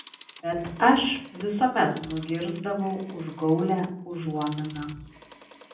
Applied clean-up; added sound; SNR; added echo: none; Telephone; 20 dB; reverberation time 0.6 s.